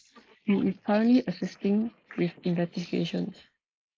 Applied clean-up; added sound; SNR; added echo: neural mask model Resemble Enhance denoiser.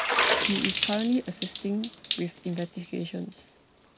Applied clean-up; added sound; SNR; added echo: none; Water / Splash, splatter; -2 dB; none.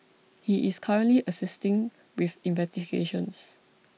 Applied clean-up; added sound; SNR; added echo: none; none; none; none.